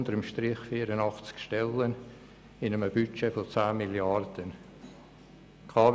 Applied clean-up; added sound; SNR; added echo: none; none; none; none.